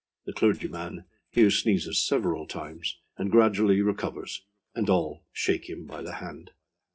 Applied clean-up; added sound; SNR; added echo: neural separator model SepFormer DNS4.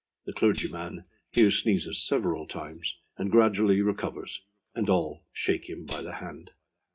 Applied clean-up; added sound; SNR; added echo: none; Tambourine; 1 dB; reverberation time 0.3 s.